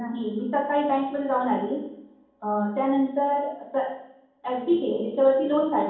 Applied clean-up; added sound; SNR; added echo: none; none; none; reverberation time 1.2 s.